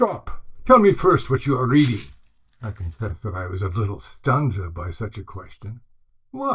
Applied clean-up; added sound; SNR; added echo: neural mask model DeepFilterNet 3.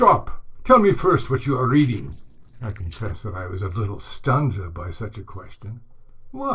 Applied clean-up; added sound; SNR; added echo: neural separator model SepFormer DNS4.